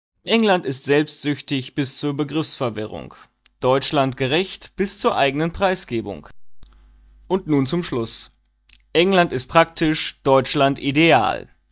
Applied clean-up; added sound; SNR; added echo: neural mask model DeepFilterNet 3.